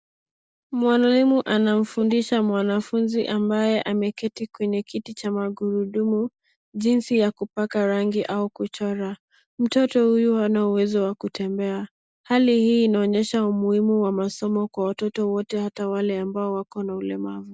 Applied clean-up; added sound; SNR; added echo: none; none; none; none.